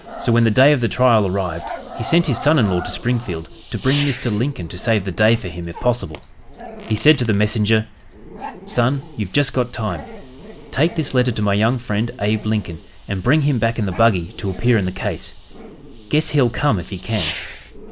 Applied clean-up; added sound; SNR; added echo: none; Fireworks + Growling; 16 dB; none.